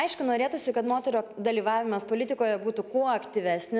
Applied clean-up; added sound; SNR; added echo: none; none; none; none.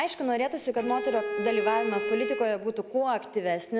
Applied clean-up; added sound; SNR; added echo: none; Bowed string instrument; 4 dB; none.